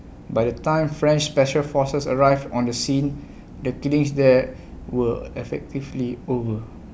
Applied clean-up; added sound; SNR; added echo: none; none; none; none.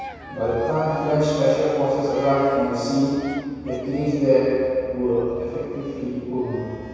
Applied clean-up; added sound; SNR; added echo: none; Cheering; 16 dB; reverberation time 2.2 s.